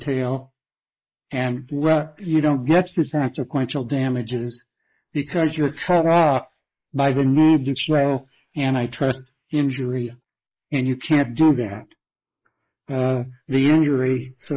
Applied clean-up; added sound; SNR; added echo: neural mask model Resemble Enhance denoiser.